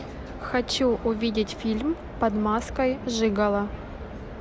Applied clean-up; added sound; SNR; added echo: none; none; none; none.